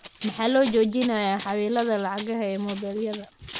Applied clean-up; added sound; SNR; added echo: none; Run; 17 dB; none.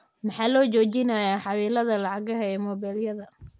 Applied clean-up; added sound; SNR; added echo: none; none; none; none.